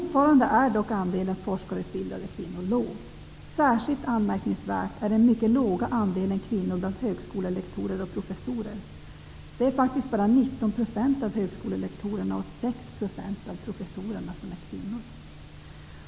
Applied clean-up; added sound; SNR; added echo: none; none; none; none.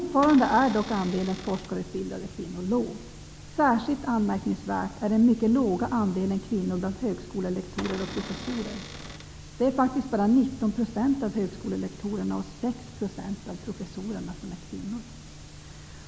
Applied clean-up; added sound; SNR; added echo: none; Cupboard open or close / Door; 12 dB; none.